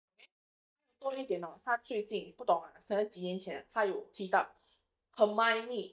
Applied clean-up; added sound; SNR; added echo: neural mask model DeepFilterNet 3.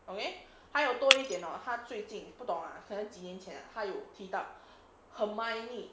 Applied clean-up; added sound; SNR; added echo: none; Shatter; 0 dB; none.